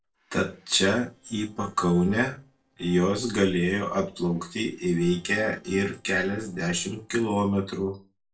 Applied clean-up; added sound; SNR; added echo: neural separator model SepFormer DNS4.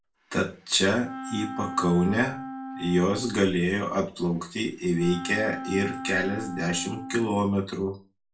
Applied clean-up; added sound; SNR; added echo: none; Wind instrument, woodwind instrument; 11 dB; reverberation time 0.3 s.